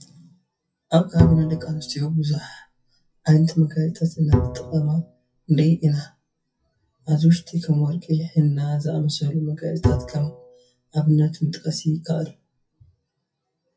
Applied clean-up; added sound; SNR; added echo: classical method WPE with log-MMSE.